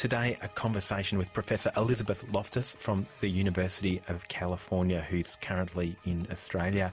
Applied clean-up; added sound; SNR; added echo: none; none; none; none.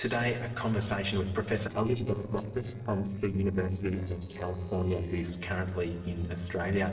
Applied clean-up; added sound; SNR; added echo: neural separator model SepFormer DNS4.